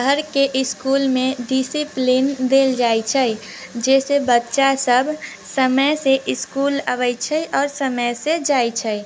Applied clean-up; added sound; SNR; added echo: none; none; none; none.